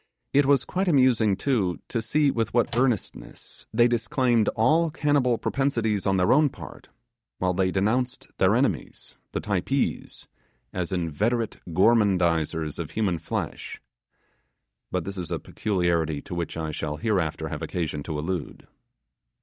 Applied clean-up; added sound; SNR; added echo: neural mask model DeepFilterNet 3.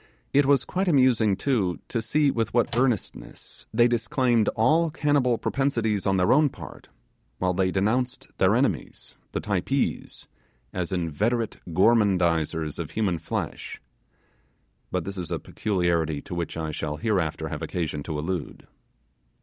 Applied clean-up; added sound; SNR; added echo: none; Microwave oven; 13 dB; none.